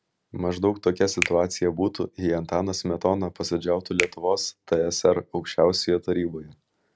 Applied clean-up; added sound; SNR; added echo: none; Finger snapping; 11 dB; none.